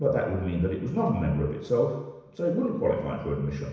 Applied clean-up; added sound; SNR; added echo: none; none; none; reverberation time 1.0 s.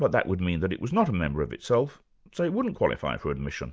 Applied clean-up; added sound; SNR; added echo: none; none; none; none.